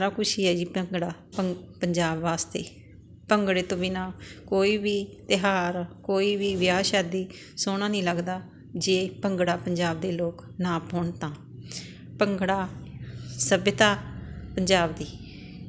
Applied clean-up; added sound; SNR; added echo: none; none; none; none.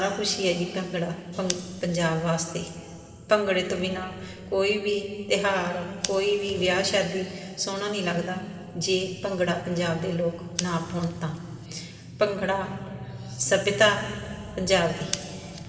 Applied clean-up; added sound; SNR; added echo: none; Scissors; 17 dB; reverberation time 2.4 s.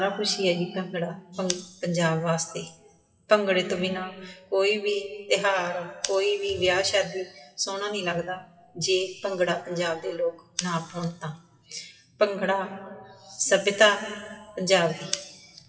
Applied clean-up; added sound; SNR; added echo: classical method WPE with log-MMSE.